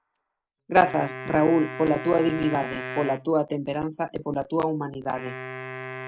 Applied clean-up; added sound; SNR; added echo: none; Wind instrument, woodwind instrument; 12 dB; none.